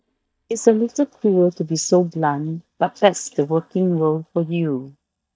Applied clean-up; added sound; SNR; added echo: neural mask model DeepFilterNet 3.